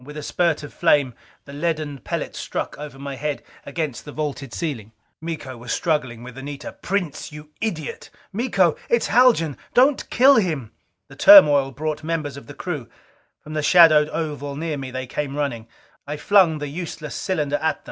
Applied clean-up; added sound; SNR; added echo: none; none; none; none.